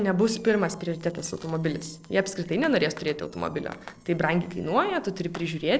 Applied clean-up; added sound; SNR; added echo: neural separator model SepFormer DNS4.